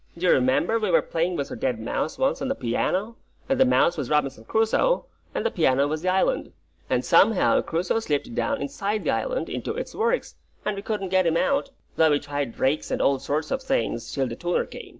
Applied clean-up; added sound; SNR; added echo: none; none; none; none.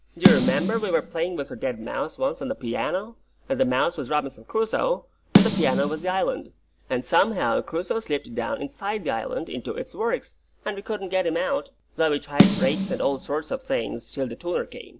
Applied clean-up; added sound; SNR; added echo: none; Snare drum; -1 dB; none.